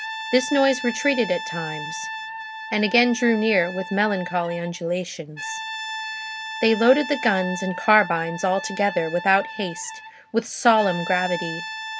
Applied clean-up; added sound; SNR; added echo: none; Brass instrument; 10 dB; none.